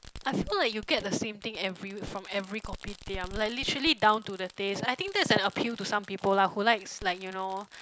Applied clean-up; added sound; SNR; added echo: none; Fireworks; 17 dB; none.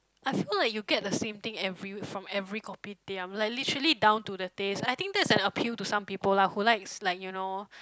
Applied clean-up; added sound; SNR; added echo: none; none; none; none.